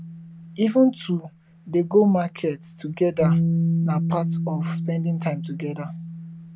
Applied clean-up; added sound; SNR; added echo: none; Bass guitar; 2 dB; none.